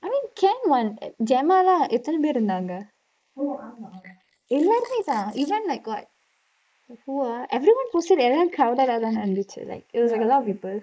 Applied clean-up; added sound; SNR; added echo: neural mask model Resemble Enhance denoiser.